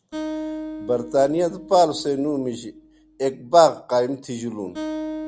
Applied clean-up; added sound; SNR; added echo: none; Acoustic guitar; 12 dB; none.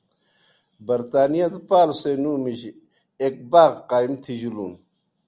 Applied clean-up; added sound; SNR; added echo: none; none; none; none.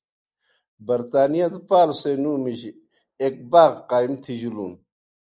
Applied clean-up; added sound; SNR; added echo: neural mask model Resemble Enhance denoiser.